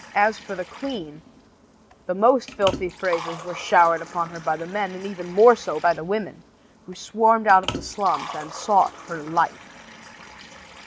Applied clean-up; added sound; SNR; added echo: none; Liquid; 15 dB; none.